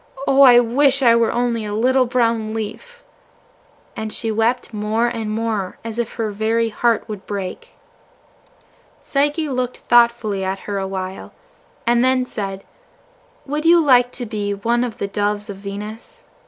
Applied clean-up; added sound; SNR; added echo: none; none; none; none.